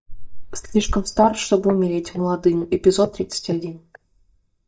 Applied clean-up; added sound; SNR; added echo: neural mask model DeepFilterNet 3.